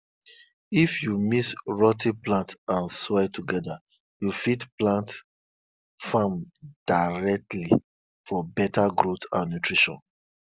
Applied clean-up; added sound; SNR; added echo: none; none; none; none.